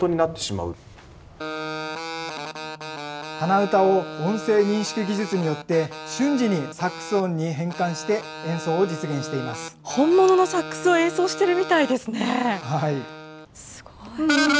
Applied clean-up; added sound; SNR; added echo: none; none; none; none.